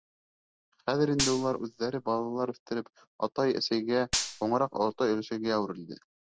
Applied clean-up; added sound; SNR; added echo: none; Gunshot, gunfire; 6 dB; none.